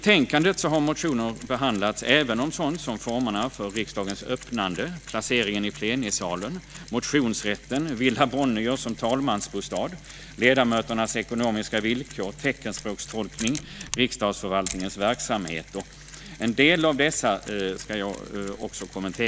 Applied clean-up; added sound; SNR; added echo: none; Mechanisms; 17 dB; none.